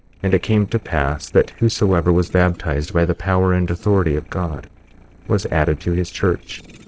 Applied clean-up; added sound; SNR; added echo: neural separator model SepFormer DNS4.